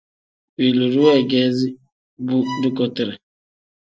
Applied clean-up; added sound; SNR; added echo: classical method Wiener filter.